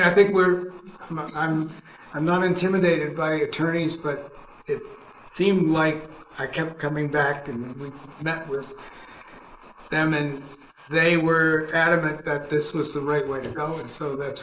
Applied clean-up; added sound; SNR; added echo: neural mask model Resemble Enhance denoiser.